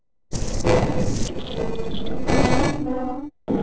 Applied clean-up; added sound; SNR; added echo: neural separator model SepFormer DNS4.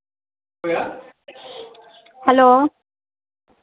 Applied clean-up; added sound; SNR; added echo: none; none; none; none.